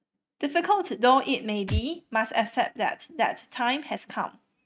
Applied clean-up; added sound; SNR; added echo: neural mask model RNNoise.